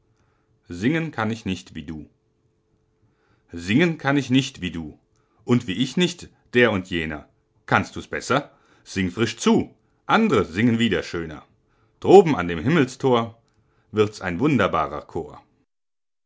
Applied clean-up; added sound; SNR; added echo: none; none; none; none.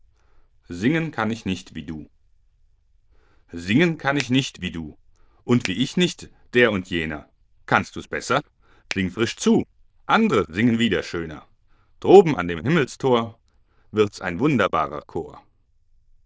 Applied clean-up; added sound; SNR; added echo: neural diffusion model UNIVERSE++.